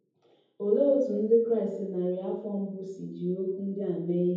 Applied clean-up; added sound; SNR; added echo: none; none; none; reverberation time 0.9 s.